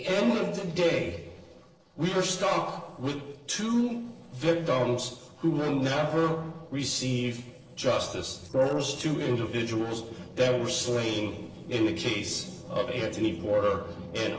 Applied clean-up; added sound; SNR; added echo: neural separator model SepFormer DNS4.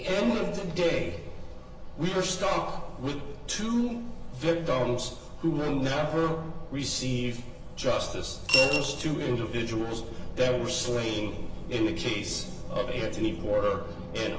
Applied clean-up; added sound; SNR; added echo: none; Coin (dropping) / Glass; 0 dB; reverberation time 1.3 s.